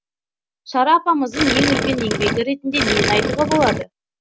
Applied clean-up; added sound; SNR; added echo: none; Gurgling; 0 dB; none.